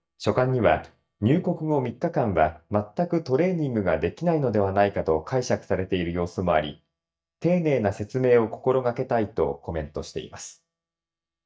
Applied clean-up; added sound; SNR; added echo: neural mask model DeepFilterNet 3.